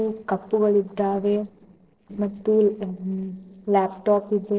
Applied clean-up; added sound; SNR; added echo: neural separator model SepFormer DNS4.